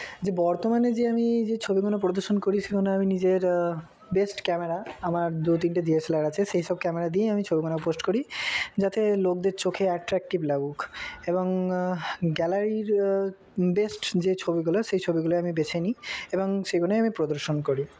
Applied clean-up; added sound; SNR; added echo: none; none; none; none.